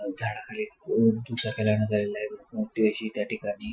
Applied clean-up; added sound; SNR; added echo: classical method Wiener filter.